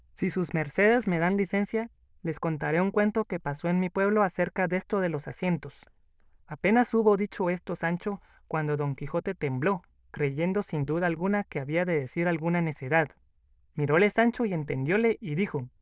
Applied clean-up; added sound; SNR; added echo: neural diffusion model UNIVERSE++.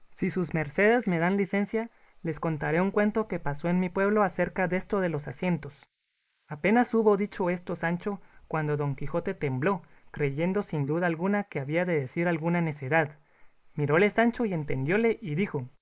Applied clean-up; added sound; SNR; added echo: neural mask model Resemble Enhance denoiser.